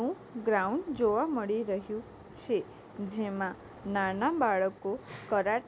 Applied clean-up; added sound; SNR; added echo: none; none; none; none.